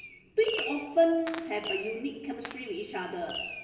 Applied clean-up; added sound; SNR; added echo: none; Fireworks; 10 dB; reverberation time 1.0 s.